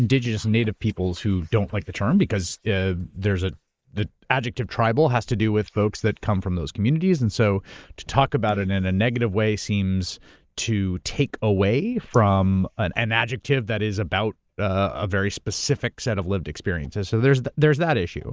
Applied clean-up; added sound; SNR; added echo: neural mask model Resemble Enhance denoiser.